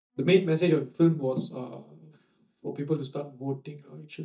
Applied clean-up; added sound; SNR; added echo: neural mask model DeepFilterNet 3.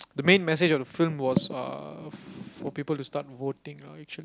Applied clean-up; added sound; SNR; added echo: none; none; none; none.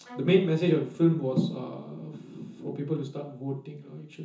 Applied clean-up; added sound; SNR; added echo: none; Bowed string instrument; 20 dB; reverberation time 0.6 s.